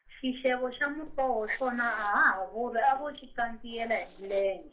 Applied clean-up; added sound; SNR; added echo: neural separator model SepFormer DNS4.